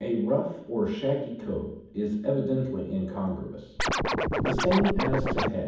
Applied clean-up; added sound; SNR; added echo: none; Scratching (performance technique); -1 dB; reverberation time 1.2 s.